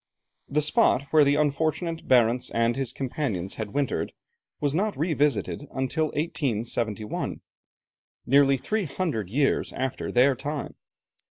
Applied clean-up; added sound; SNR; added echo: neural mask model Resemble Enhance denoiser.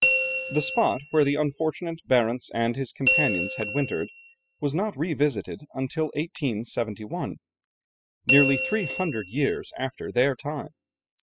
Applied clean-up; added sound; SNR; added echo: classical method spectral subtraction.